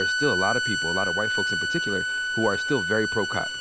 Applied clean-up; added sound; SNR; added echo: none; Bowed string instrument; -1 dB; none.